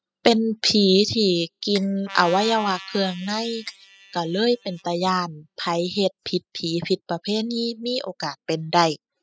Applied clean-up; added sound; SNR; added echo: classical method spectral subtraction.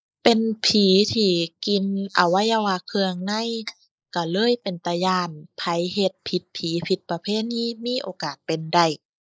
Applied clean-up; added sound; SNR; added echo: neural mask model Resemble Enhance denoiser.